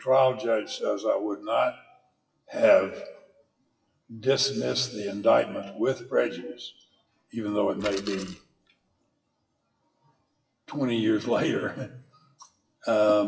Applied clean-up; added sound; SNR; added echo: classical method WPE with log-MMSE.